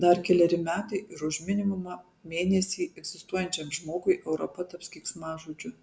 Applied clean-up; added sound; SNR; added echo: none; none; none; none.